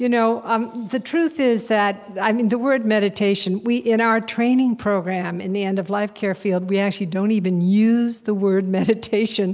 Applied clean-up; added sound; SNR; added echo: none; none; none; none.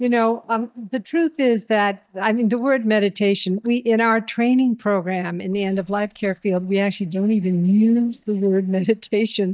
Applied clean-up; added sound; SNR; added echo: neural mask model DeepFilterNet 3.